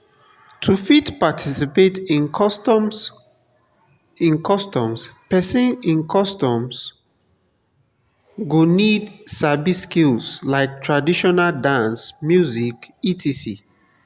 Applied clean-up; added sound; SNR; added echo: none; none; none; none.